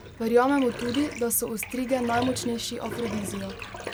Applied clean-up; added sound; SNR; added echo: none; Bathtub (filling or washing); 11 dB; none.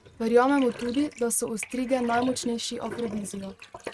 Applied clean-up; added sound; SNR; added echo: neural mask model RNNoise.